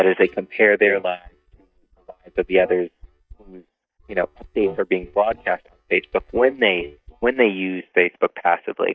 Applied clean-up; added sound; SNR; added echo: neural mask model DeepFilterNet 3.